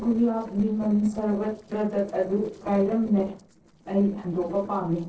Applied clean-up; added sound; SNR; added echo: neural separator model SepFormer DNS4.